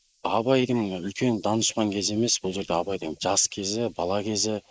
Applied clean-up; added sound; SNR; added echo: neural mask model Resemble Enhance denoiser.